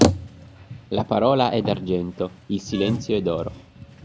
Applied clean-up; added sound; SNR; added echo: none; Bicycle; 3 dB; none.